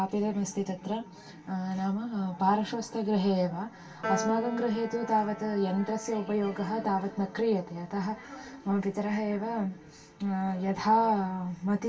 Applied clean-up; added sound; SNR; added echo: none; Piano; 15 dB; reverberation time 0.2 s.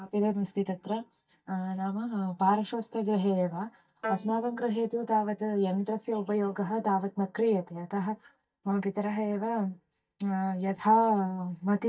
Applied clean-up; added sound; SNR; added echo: neural mask model DeepFilterNet 3.